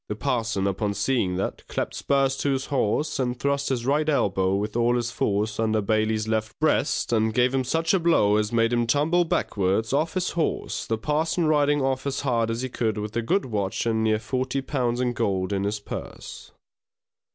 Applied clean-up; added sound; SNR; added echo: none; none; none; none.